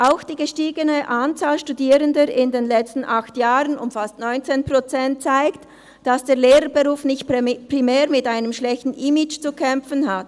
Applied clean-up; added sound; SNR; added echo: none; none; none; none.